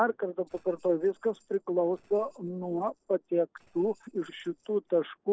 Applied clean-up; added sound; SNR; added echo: neural separator model SepFormer DNS4.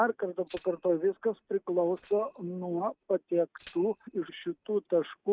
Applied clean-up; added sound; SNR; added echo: neural mask model RNNoise.